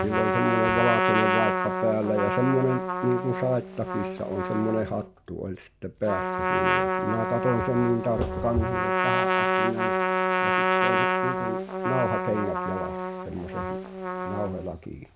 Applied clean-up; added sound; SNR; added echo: none; Trumpet; -2 dB; none.